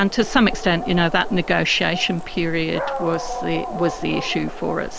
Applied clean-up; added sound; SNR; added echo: none; Dog + Crackle; 8 dB; none.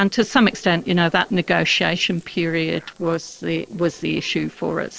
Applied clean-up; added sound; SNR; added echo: neural separator model SepFormer DNS4.